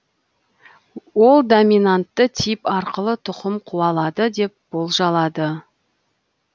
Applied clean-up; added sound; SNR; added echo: none; none; none; none.